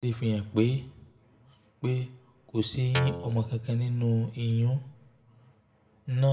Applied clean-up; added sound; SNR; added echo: none; Guitar; 7 dB; reverberation time 0.6 s.